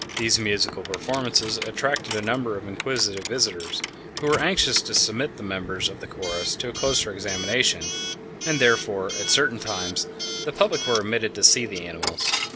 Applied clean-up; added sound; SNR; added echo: none; Coin (dropping) / Alarm; 8 dB; none.